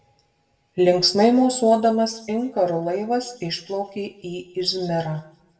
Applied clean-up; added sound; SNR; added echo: none; none; none; reverberation time 0.7 s.